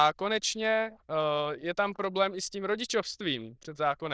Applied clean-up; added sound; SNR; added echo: neural diffusion model UNIVERSE++.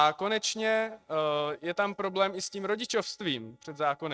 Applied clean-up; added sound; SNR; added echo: neural mask model RNNoise.